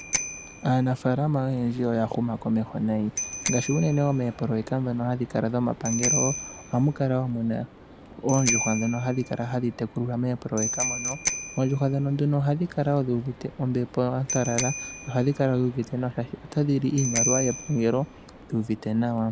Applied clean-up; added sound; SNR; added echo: none; Bicycle bell; 8 dB; none.